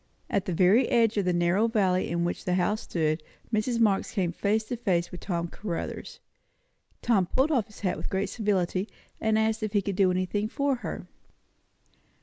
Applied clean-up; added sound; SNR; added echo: none; none; none; none.